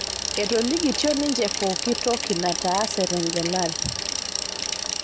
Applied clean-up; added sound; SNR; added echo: none; Bicycle; 2 dB; none.